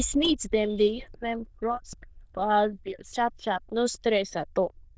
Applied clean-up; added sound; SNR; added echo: neural diffusion model UNIVERSE++.